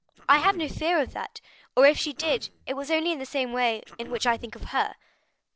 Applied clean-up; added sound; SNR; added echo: neural separator model SepFormer DNS4.